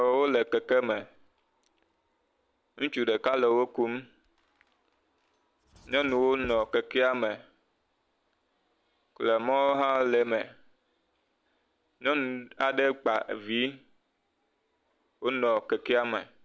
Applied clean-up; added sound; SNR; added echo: none; Writing; 19 dB; none.